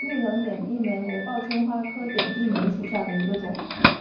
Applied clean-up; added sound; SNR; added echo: none; Doorbell; 3 dB; reverberation time 0.9 s.